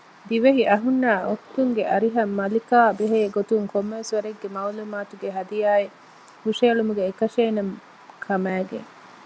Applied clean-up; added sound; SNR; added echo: none; none; none; none.